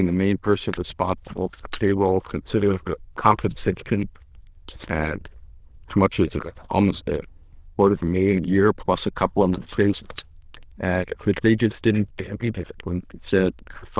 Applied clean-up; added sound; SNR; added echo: neural diffusion model UNIVERSE++.